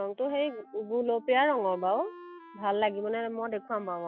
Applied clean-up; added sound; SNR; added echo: classical method log-MMSE.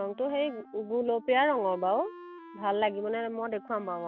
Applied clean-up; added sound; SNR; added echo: none; Wind instrument, woodwind instrument; 19 dB; none.